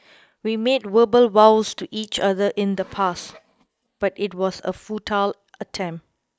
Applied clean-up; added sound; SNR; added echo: neural mask model DeepFilterNet 3.